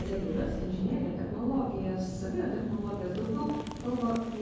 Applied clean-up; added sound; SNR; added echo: none; Boom; 6 dB; reverberation time 1.3 s.